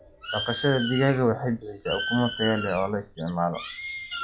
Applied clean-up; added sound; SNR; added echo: classical method log-MMSE.